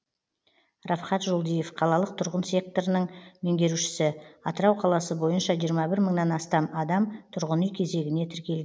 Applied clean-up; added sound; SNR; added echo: none; none; none; none.